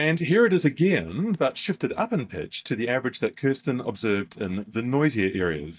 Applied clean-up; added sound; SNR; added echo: neural mask model DeepFilterNet 3.